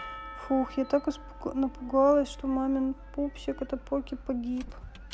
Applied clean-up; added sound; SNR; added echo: none; Squeak / Wood + Percussion; 18 dB; none.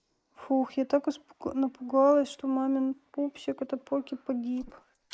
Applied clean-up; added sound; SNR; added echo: neural mask model Resemble Enhance denoiser.